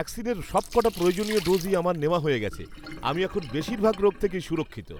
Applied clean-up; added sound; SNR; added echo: none; Sink (filling or washing); 14 dB; none.